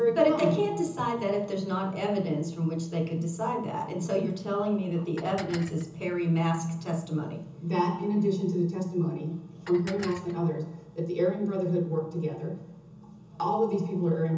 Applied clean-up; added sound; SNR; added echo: none; Dishes, pots, and pans; 16 dB; reverberation time 0.6 s.